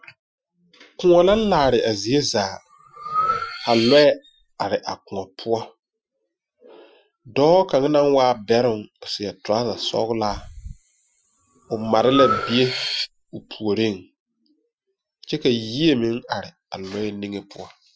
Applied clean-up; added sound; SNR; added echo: classical method Wiener filter.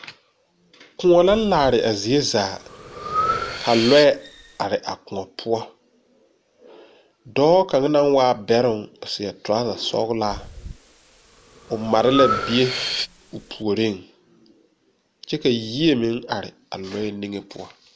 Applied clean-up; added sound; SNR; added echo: none; Breathing; 11 dB; none.